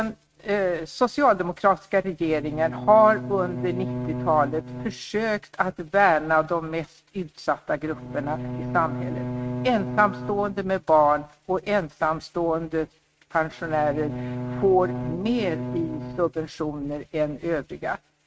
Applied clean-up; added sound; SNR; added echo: neural mask model RNNoise.